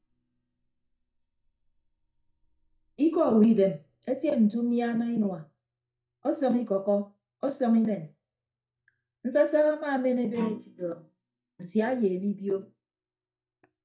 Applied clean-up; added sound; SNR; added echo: neural mask model DeepFilterNet 3.